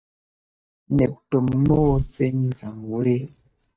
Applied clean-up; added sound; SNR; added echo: neural mask model DeepFilterNet 3.